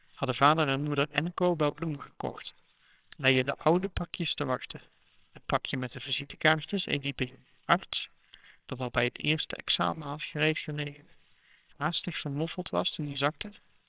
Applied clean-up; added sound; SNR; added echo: neural separator model SepFormer WHAMR!.